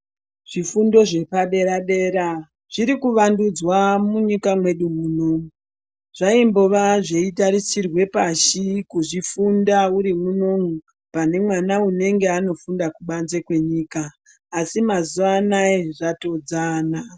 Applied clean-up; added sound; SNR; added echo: none; none; none; none.